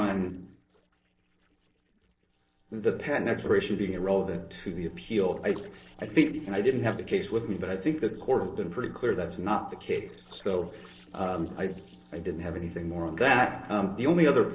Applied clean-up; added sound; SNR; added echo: neural separator model SepFormer DNS4.